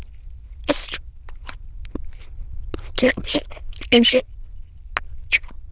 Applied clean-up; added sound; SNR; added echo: neural diffusion model UNIVERSE++.